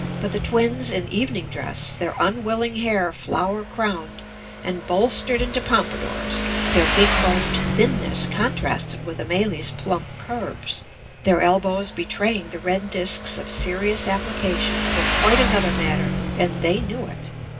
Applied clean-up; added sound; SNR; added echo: none; Motorcycle; 3 dB; reverberation time 0.4 s.